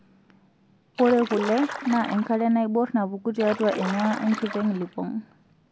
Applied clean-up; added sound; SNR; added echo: none; Stream; 10 dB; none.